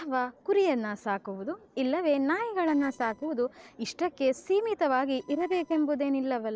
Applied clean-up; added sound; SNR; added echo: neural separator model SepFormer DNS4.